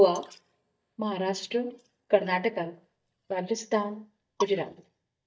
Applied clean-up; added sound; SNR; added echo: neural mask model DeepFilterNet 3.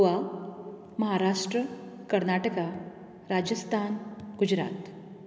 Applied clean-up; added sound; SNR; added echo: none; none; none; none.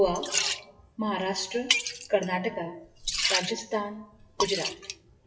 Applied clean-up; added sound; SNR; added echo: classical method WPE with log-MMSE.